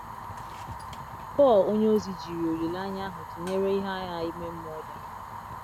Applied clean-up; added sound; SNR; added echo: none; Fire; 11 dB; none.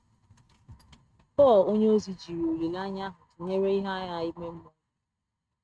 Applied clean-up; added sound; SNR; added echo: neural mask model RNNoise.